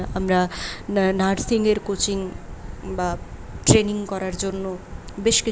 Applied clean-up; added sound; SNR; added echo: none; none; none; none.